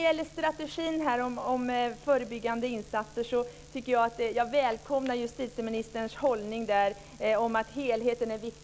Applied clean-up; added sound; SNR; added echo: none; none; none; none.